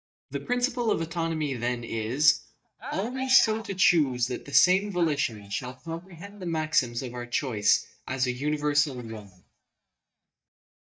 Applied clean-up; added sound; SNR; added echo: neural mask model DeepFilterNet 3.